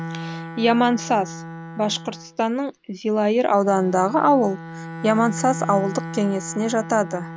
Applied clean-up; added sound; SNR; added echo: none; Bowed string instrument; 12 dB; none.